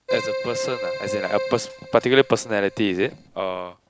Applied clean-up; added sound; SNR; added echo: none; Keyboard (musical); 7 dB; none.